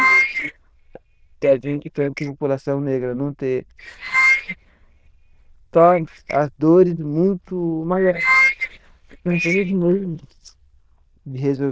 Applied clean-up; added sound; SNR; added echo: neural diffusion model UNIVERSE++.